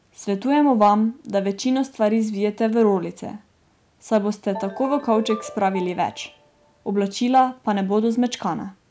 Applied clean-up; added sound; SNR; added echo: none; Ringtone; 15 dB; none.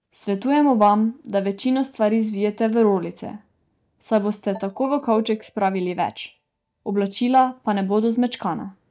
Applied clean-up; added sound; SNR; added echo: neural mask model DeepFilterNet 3.